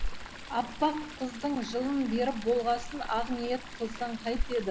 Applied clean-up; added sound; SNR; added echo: none; Chatter / Stream; 6 dB; none.